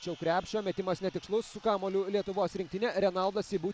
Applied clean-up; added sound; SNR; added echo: none; none; none; none.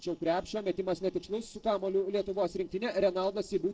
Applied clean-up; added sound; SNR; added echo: neural separator model SepFormer DNS4.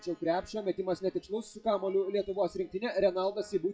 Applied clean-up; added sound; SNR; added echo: classical method WPE with log-MMSE.